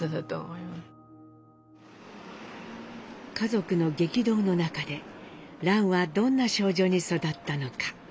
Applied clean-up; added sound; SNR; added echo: none; none; none; none.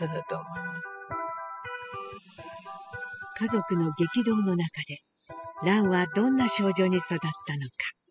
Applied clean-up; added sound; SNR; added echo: classical method spectral subtraction.